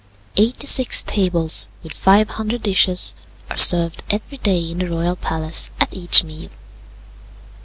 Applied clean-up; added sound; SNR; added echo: none; none; none; none.